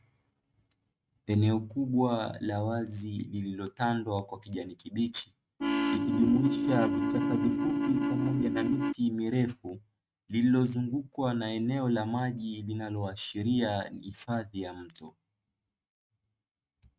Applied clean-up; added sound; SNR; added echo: neural mask model RNNoise.